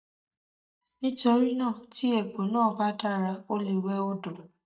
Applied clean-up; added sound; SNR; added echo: neural mask model DeepFilterNet 3.